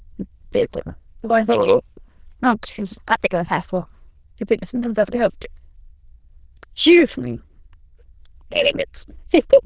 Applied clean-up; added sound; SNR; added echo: neural diffusion model UNIVERSE++.